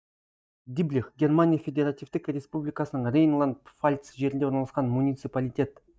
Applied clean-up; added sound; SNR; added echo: neural mask model DeepFilterNet 3.